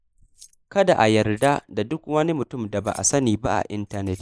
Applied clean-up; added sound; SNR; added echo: neural mask model Resemble Enhance denoiser.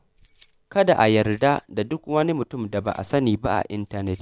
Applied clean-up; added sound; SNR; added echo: none; Keys jangling; 15 dB; none.